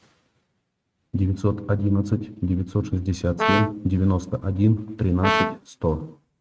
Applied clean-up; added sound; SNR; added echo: neural mask model RNNoise.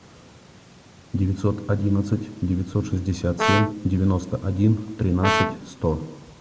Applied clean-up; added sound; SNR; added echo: none; Brass instrument; 3 dB; none.